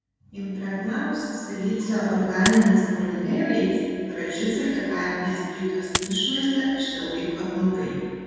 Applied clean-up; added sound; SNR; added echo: none; Coin (dropping); 5 dB; reverberation time 2.1 s.